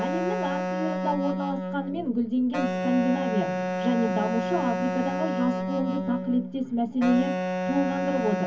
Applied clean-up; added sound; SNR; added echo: none; Wind instrument, woodwind instrument; 2 dB; reverberation time 0.3 s.